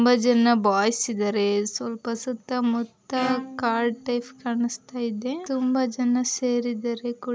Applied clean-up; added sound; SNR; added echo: none; Bowed string instrument; 13 dB; none.